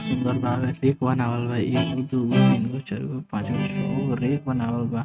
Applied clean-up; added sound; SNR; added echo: neural mask model RNNoise.